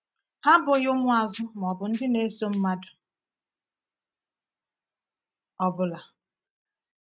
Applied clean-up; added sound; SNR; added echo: neural mask model RNNoise.